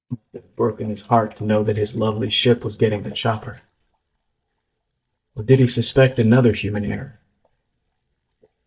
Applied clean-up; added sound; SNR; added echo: neural mask model DeepFilterNet 3.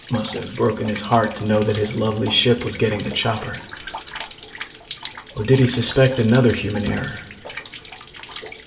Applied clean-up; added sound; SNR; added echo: none; Rain; 15 dB; reverberation time 0.6 s.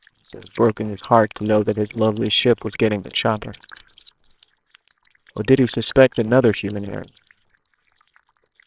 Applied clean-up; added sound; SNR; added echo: neural separator model SepFormer WHAMR!.